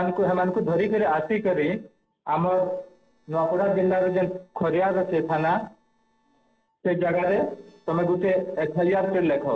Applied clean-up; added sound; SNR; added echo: neural separator model SepFormer DNS4.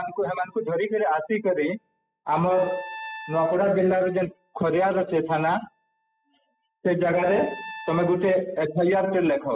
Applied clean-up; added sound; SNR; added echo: classical method spectral subtraction.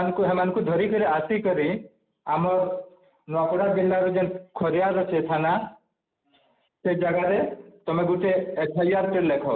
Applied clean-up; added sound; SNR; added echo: none; none; none; none.